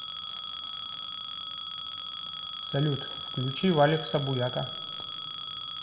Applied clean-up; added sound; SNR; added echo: none; Telephone; 5 dB; reverberation time 1.1 s.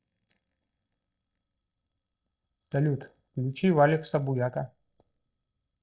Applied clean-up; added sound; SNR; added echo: neural mask model DeepFilterNet 3.